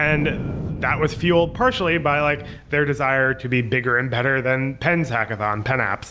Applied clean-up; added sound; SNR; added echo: none; Wind; 12 dB; none.